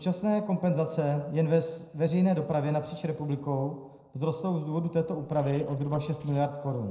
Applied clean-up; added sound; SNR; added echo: neural separator model SepFormer DNS4.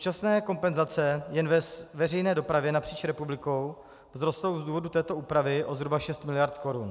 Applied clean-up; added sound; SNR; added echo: none; none; none; none.